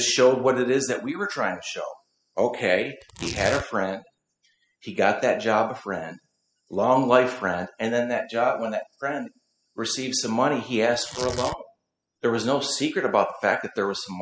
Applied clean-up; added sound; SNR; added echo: classical method spectral subtraction.